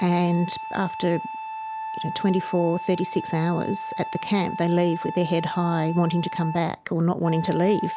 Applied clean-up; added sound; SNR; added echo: none; Wind instrument, woodwind instrument; 9 dB; none.